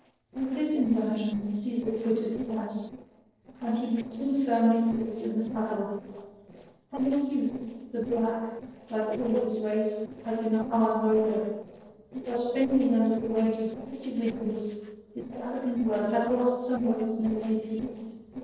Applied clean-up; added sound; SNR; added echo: neural separator model SepFormer DNS4.